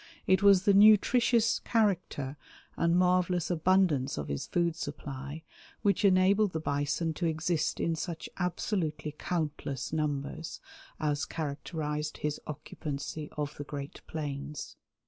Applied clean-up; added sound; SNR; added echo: none; none; none; none.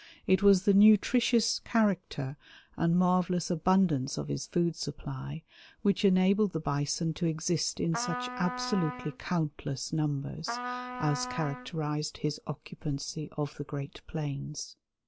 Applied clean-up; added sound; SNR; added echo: none; Trumpet; 10 dB; none.